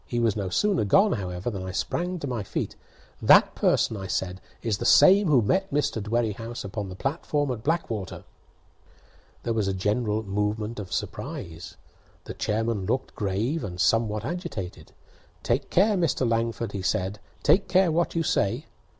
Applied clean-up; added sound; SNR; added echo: none; none; none; none.